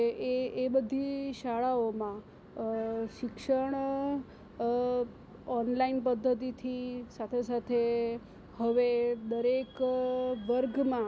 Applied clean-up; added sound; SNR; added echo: none; none; none; none.